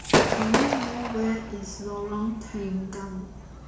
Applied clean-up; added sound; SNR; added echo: none; Gunshot, gunfire / Fireworks; -2 dB; reverberation time 0.7 s.